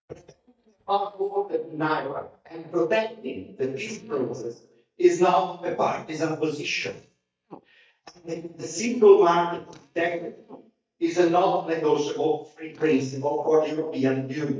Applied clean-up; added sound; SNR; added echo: neural mask model DeepFilterNet 3.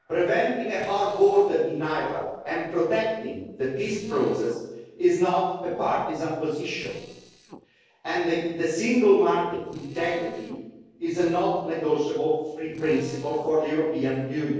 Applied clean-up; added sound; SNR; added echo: neural separator model SepFormer DNS4.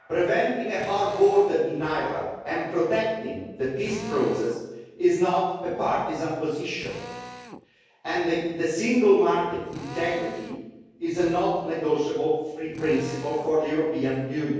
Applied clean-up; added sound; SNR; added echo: none; Drill; 20 dB; reverberation time 1.3 s.